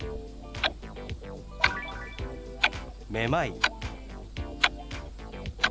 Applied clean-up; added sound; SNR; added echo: none; Clock; -3 dB; none.